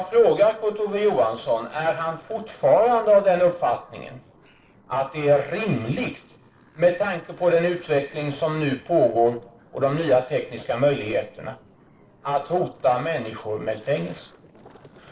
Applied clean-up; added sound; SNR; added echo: neural separator model SepFormer DNS4.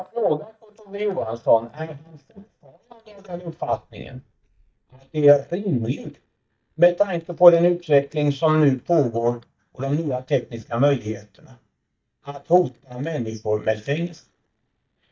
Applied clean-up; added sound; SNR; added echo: neural mask model DeepFilterNet 3.